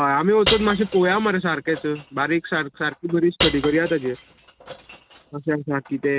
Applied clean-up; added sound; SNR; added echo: none; Shatter / Crushing; 9 dB; none.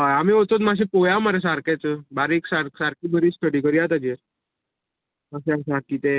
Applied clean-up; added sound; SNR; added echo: none; none; none; none.